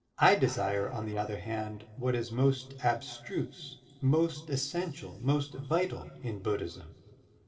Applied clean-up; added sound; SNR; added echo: neural separator model SepFormer DNS4.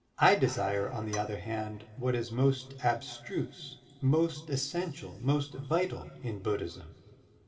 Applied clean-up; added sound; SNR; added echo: none; Cutlery, silverware / Dishes, pots, and pans; 16 dB; reverberation time 2.4 s.